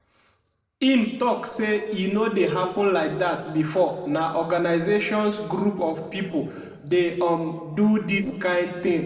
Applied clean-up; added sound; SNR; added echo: neural separator model SepFormer DNS4.